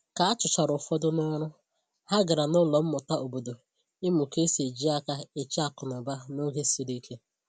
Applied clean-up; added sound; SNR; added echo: none; none; none; none.